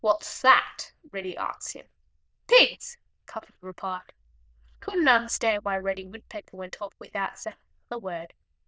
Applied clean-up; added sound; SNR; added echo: neural diffusion model UNIVERSE++.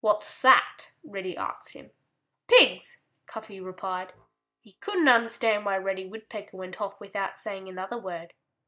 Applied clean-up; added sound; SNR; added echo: neural mask model DeepFilterNet 3.